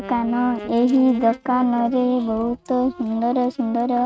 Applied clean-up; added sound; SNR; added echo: neural mask model RNNoise.